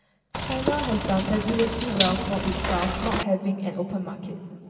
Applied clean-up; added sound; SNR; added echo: none; Bathtub (filling or washing); 1 dB; reverberation time 2.7 s.